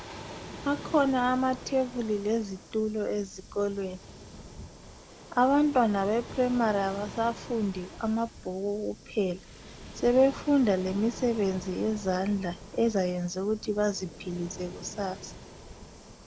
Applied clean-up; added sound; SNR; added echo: none; Waves, surf; 15 dB; none.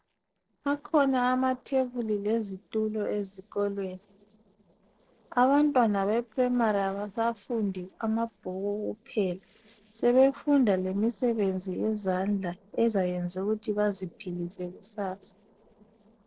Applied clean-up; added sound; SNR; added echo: neural separator model SepFormer DNS4.